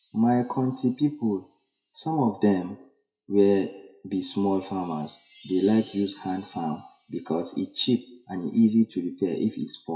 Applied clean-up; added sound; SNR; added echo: classical method WPE with log-MMSE.